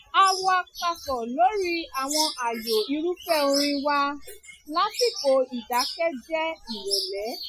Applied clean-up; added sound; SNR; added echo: classical method Wiener filter.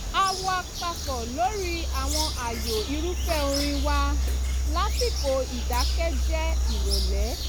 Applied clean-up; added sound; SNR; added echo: none; Bird vocalization, bird call, bird song; -4 dB; none.